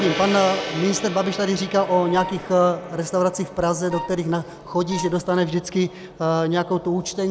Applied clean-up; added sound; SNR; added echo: none; Wind instrument, woodwind instrument + Gong; 12 dB; none.